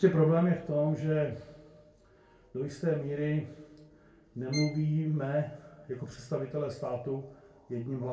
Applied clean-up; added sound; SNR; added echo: none; Bowed string instrument; 14 dB; reverberation time 0.2 s.